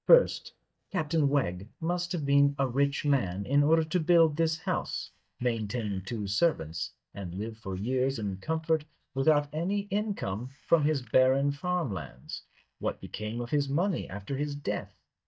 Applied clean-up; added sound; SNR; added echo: neural mask model DeepFilterNet 3.